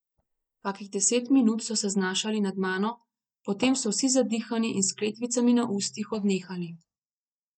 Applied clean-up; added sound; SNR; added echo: neural mask model DeepFilterNet 3.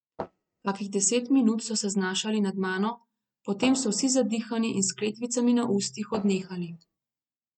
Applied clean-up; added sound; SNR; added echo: neural mask model RNNoise.